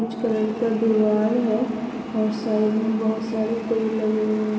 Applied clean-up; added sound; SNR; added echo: none; Applause / Crowd / Cheering; 20 dB; reverberation time 2.2 s.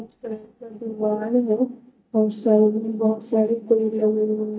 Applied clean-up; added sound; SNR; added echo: neural mask model DeepFilterNet 3.